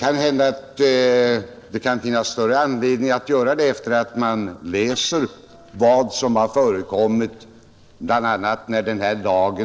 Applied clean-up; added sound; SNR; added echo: neural separator model SepFormer DNS4.